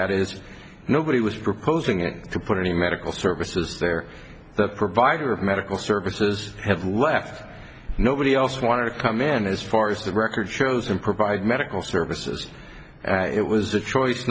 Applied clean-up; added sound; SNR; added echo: none; none; none; none.